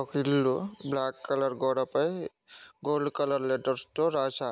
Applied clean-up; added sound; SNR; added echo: none; none; none; none.